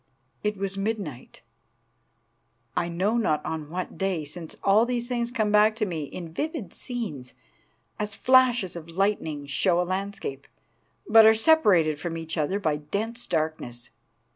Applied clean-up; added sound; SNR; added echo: none; none; none; none.